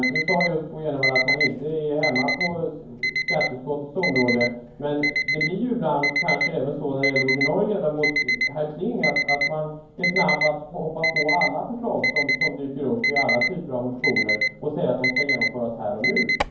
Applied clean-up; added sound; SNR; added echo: none; Alarm; 0 dB; reverberation time 0.9 s.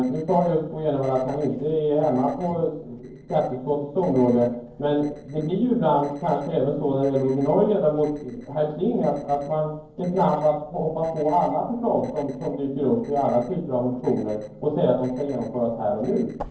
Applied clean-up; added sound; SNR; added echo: neural separator model SepFormer DNS4.